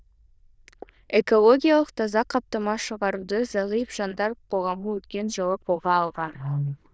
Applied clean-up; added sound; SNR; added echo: neural diffusion model UNIVERSE++.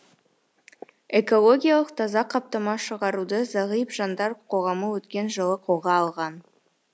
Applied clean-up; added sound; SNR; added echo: none; none; none; none.